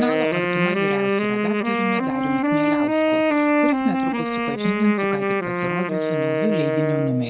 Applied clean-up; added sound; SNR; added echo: neural mask model RNNoise.